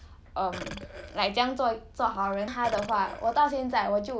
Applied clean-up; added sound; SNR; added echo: none; Burping, eructation; 14 dB; none.